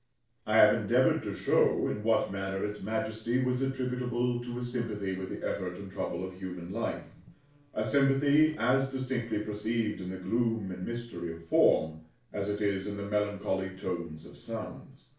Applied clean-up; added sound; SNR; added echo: neural separator model SepFormer DNS4.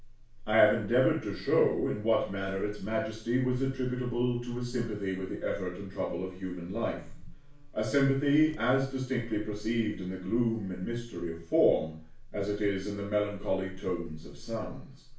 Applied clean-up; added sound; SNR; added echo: none; Buzz; 14 dB; reverberation time 0.3 s.